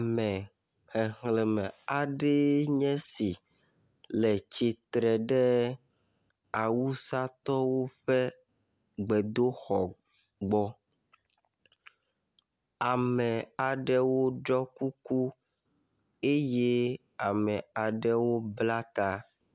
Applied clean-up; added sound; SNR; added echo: none; none; none; none.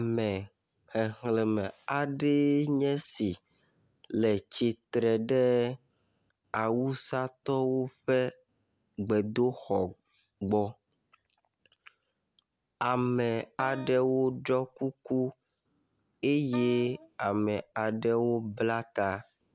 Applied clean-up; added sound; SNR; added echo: none; Wind instrument, woodwind instrument; 17 dB; none.